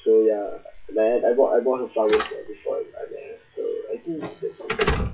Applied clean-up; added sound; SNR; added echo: classical method WPE with log-MMSE.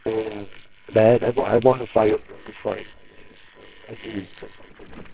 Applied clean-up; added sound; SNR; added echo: neural separator model SepFormer WHAMR!.